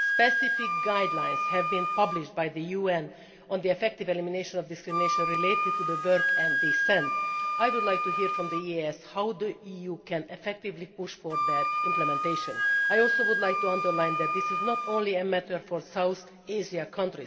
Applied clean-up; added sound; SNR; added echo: none; Wind instrument, woodwind instrument; 0 dB; reverberation time 1.6 s.